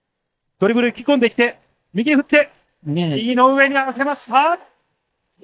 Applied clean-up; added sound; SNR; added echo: neural mask model DeepFilterNet 3.